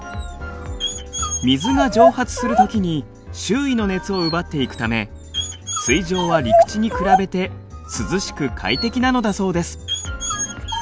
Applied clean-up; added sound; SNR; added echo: none; Dog; 1 dB; none.